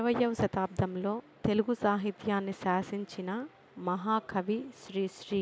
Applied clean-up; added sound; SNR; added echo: none; none; none; none.